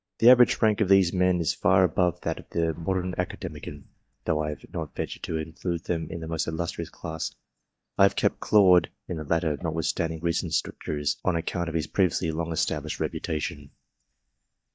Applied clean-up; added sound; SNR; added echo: neural mask model DeepFilterNet 3.